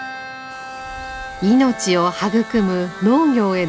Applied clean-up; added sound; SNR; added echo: none; none; none; none.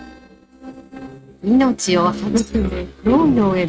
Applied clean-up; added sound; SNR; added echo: neural mask model RNNoise.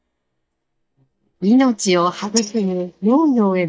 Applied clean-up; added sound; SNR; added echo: neural mask model DeepFilterNet 3.